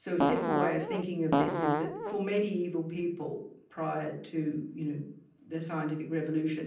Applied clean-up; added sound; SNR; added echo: none; Fart; -3 dB; reverberation time 0.6 s.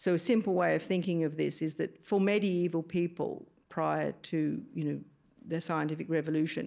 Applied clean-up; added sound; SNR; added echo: none; none; none; none.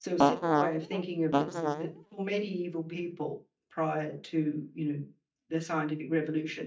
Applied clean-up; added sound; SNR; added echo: neural mask model DeepFilterNet 3.